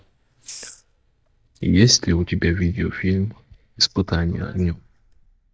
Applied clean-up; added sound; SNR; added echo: neural mask model DeepFilterNet 3.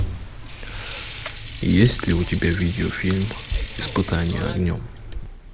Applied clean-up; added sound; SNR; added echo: none; Sink (filling or washing) / Water; 9 dB; none.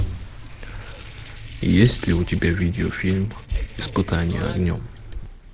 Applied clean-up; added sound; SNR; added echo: neural separator model SepFormer DNS4.